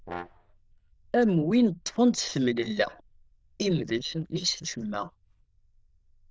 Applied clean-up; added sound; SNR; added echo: neural diffusion model UNIVERSE++.